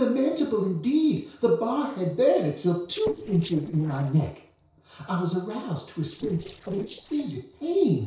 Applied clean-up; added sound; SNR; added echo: neural separator model SepFormer DNS4.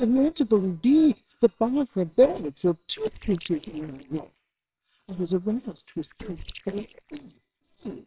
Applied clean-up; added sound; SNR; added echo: neural separator model SepFormer WHAMR!.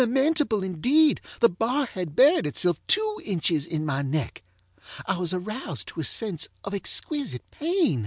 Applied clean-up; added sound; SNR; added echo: none; none; none; none.